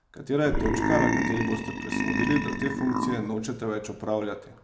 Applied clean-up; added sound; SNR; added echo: none; Burping, eructation; -2 dB; none.